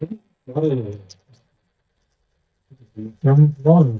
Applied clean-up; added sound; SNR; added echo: neural mask model DeepFilterNet 3.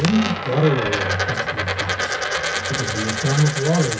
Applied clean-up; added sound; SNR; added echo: none; Coin (dropping); 2 dB; reverberation time 0.3 s.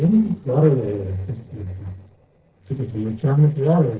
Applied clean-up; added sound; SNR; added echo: neural separator model SepFormer DNS4.